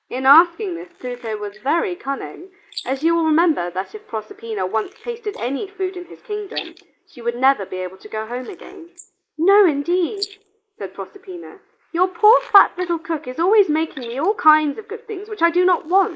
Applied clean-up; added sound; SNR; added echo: neural mask model Resemble Enhance denoiser.